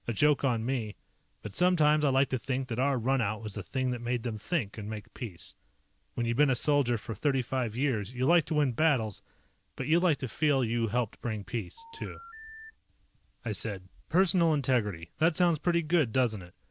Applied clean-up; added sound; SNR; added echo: none; Telephone; 17 dB; none.